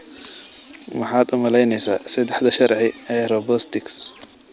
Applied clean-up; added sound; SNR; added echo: none; none; none; none.